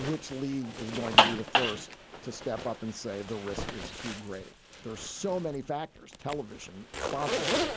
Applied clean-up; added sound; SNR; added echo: none; Zipper (clothing); -3 dB; none.